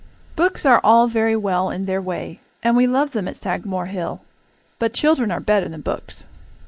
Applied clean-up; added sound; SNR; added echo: neural mask model Resemble Enhance denoiser.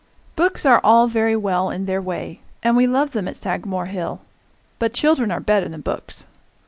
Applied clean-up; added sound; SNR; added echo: none; none; none; none.